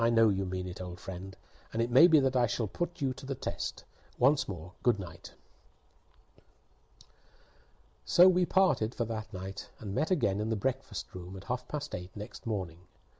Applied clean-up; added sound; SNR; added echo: none; none; none; none.